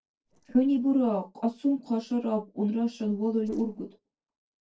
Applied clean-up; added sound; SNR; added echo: neural separator model SepFormer DNS4.